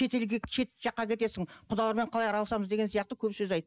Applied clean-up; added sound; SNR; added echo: neural mask model Resemble Enhance denoiser.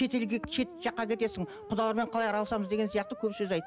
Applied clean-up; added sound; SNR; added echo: none; Musical instrument; 15 dB; none.